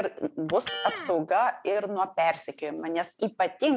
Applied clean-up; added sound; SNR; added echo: none; Electric guitar; 14 dB; none.